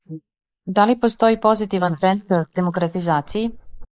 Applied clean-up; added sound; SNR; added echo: neural mask model Resemble Enhance denoiser.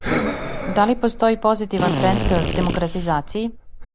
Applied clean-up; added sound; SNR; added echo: none; Drill + Breathing; 3 dB; none.